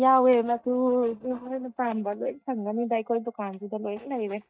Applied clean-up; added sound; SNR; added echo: neural mask model DeepFilterNet 3.